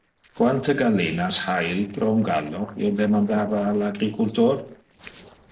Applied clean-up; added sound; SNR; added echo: neural separator model SepFormer DNS4.